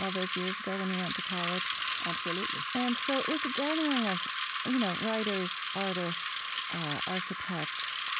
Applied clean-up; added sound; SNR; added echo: none; Bicycle; -4 dB; none.